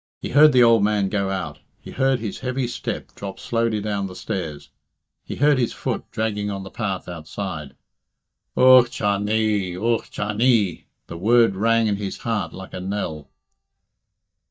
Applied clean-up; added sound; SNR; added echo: neural mask model DeepFilterNet 3.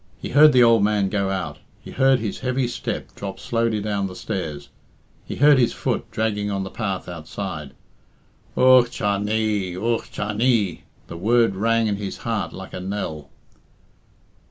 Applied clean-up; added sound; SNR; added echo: none; none; none; none.